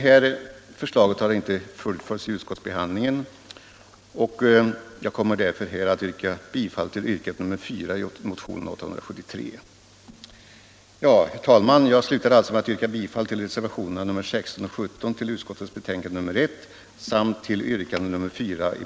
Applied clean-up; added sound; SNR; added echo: none; none; none; none.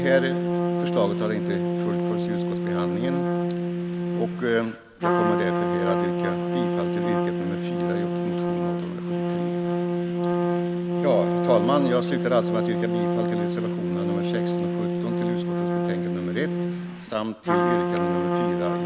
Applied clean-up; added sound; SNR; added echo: none; Trumpet; -5 dB; none.